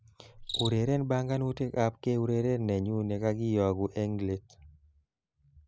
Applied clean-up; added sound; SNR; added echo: none; Cricket; 17 dB; none.